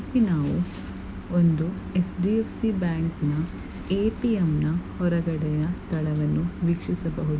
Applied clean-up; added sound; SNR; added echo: none; none; none; none.